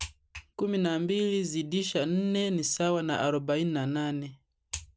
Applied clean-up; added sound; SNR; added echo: none; none; none; none.